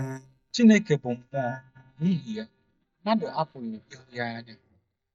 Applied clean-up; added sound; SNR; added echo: neural mask model DeepFilterNet 3.